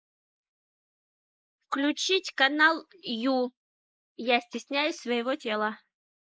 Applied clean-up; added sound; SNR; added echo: neural mask model Resemble Enhance denoiser.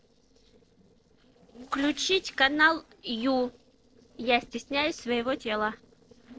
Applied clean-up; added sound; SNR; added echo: neural separator model SepFormer DNS4.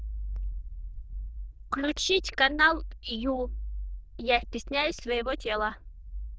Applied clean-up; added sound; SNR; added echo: neural diffusion model UNIVERSE++.